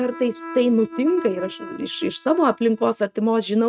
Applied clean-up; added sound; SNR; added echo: neural mask model RNNoise.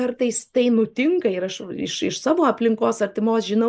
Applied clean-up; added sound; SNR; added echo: neural mask model Resemble Enhance denoiser.